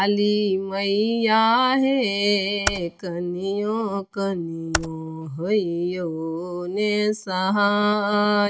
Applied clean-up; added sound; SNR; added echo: none; Computer keyboard; 11 dB; none.